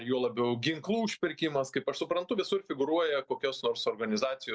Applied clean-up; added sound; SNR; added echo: none; none; none; none.